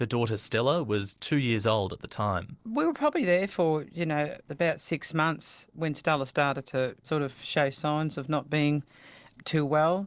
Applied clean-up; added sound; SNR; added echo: neural separator model SepFormer DNS4.